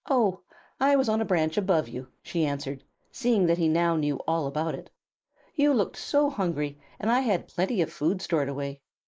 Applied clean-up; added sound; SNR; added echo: neural mask model Resemble Enhance denoiser.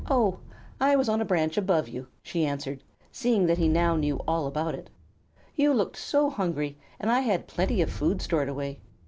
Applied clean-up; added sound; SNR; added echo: none; Explosion; 11 dB; none.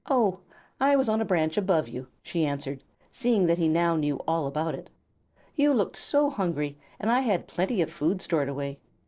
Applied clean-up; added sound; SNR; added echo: neural separator model SepFormer DNS4.